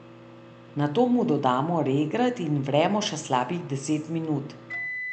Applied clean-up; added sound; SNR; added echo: none; Microwave oven; 15 dB; none.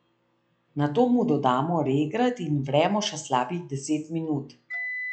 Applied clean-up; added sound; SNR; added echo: classical method log-MMSE.